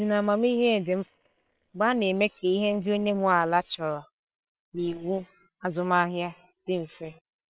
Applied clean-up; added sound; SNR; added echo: neural separator model SepFormer WHAM!.